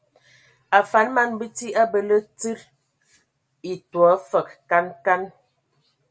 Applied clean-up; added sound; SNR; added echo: none; none; none; none.